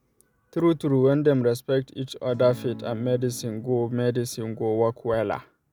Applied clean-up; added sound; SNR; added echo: none; Acoustic guitar / Strum; 17 dB; none.